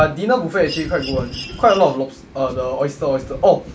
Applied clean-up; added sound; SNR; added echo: none; Mechanisms; 14 dB; none.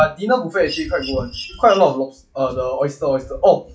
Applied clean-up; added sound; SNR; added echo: classical method log-MMSE.